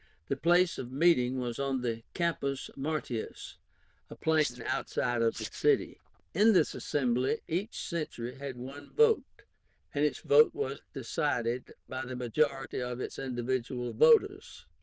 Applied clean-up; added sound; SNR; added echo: neural diffusion model UNIVERSE++.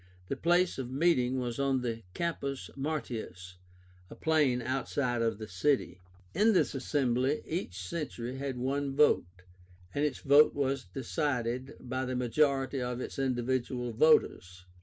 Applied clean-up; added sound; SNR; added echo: none; none; none; none.